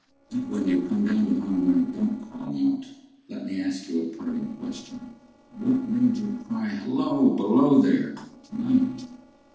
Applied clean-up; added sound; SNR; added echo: neural separator model SepFormer DNS4.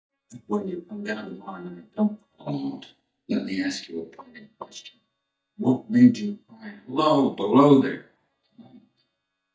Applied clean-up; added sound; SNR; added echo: neural mask model DeepFilterNet 3.